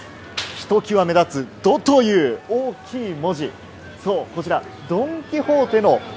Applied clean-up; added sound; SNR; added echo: none; none; none; none.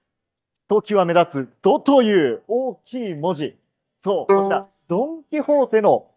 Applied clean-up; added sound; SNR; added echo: neural mask model DeepFilterNet 3.